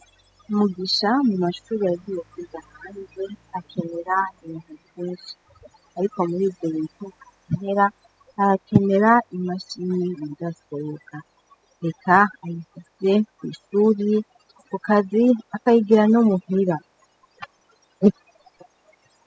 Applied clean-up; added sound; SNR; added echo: classical method spectral subtraction.